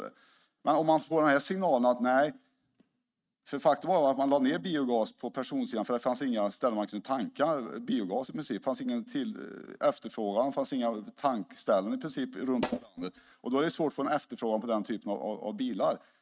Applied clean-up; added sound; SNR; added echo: neural mask model RNNoise.